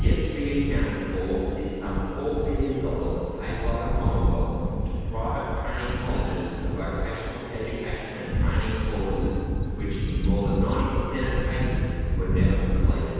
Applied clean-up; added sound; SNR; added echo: none; Wind / Bird; -3 dB; reverberation time 2.1 s.